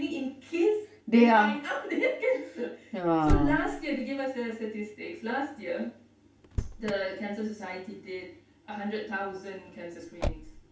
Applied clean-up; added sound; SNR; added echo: none; Motor vehicle (road); 9 dB; reverberation time 0.2 s.